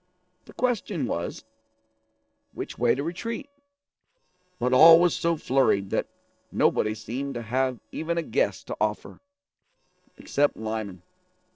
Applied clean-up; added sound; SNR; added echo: neural separator model SepFormer DNS4.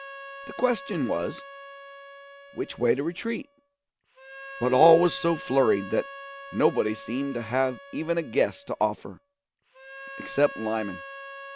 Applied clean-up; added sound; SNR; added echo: none; Harmonica; 15 dB; none.